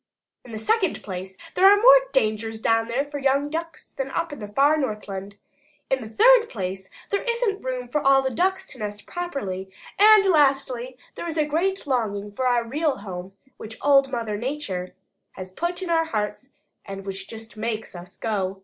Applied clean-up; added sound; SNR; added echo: none; none; none; none.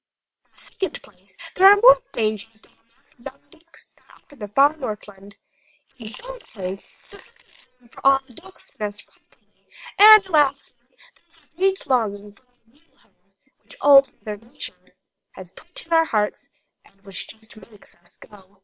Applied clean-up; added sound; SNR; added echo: neural separator model SepFormer WHAM!.